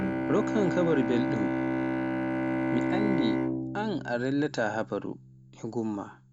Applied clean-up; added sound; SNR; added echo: none; Bowed string instrument; -1 dB; none.